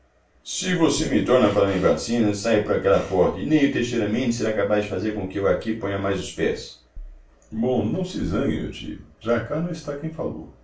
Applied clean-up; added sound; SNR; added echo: none; Bass drum; 19 dB; reverberation time 0.3 s.